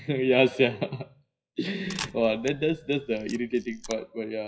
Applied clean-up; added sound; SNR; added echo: classical method WPE with log-MMSE.